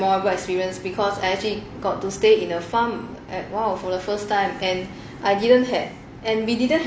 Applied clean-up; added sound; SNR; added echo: none; none; none; none.